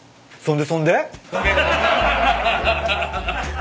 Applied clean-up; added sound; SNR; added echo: none; none; none; none.